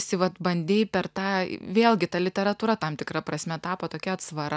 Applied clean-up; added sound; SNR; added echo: none; none; none; none.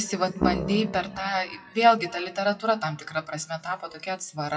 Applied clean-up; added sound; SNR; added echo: classical method WPE with log-MMSE.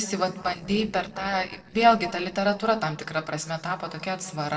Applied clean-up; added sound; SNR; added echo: neural separator model SepFormer DNS4.